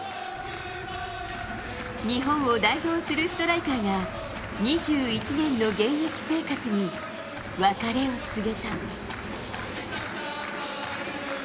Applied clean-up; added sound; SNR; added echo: none; Insect; 15 dB; none.